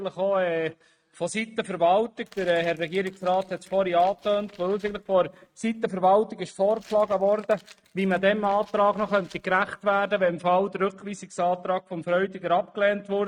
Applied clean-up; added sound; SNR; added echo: neural mask model RNNoise.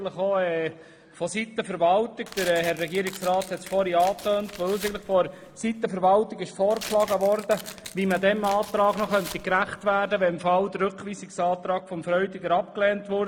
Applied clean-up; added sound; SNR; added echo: none; Tearing; 17 dB; none.